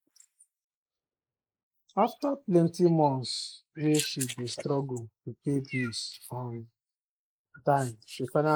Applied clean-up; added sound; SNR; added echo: neural mask model Resemble Enhance denoiser.